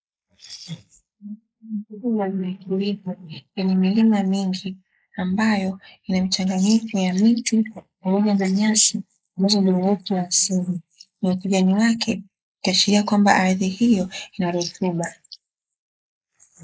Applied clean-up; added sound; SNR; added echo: neural mask model Resemble Enhance denoiser.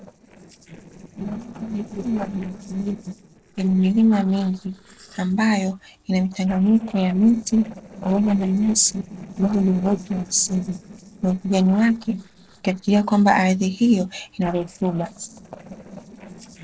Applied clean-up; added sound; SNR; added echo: neural separator model SepFormer DNS4.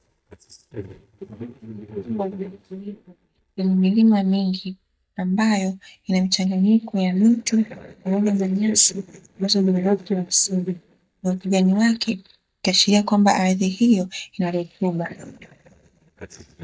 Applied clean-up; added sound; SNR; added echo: neural mask model DeepFilterNet 3.